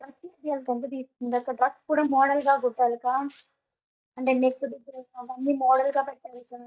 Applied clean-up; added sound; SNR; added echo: neural mask model DeepFilterNet 3.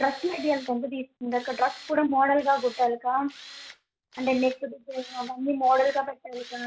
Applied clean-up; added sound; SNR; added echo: none; Tools; 20 dB; none.